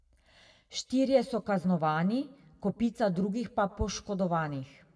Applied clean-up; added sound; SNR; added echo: none; none; none; reverberation time 0.5 s.